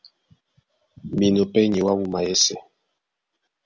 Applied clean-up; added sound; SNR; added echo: none; none; none; none.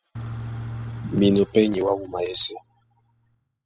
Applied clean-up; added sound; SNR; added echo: classical method spectral subtraction.